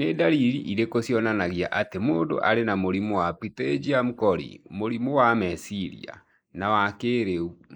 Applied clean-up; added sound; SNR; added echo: neural mask model Resemble Enhance denoiser.